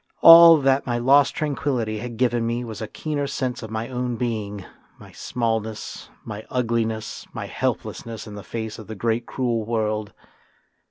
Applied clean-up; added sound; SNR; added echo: none; none; none; none.